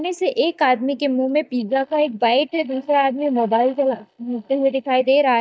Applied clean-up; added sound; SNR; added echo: neural mask model DeepFilterNet 3.